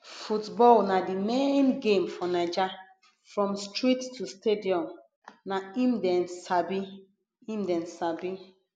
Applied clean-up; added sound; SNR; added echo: none; none; none; none.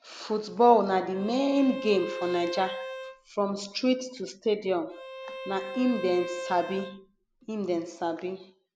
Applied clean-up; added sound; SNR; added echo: none; Bowed string instrument; 11 dB; none.